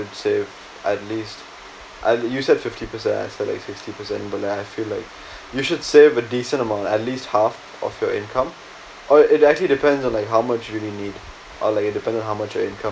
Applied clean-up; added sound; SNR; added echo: none; none; none; none.